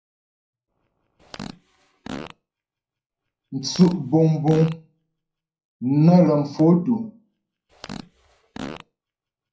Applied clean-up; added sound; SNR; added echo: classical method WPE with log-MMSE.